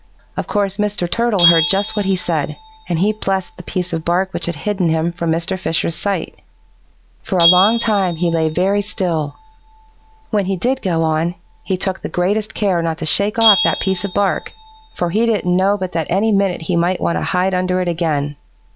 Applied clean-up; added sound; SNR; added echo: none; Bell; 9 dB; none.